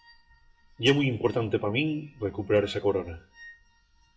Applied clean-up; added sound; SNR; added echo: classical method WPE with log-MMSE.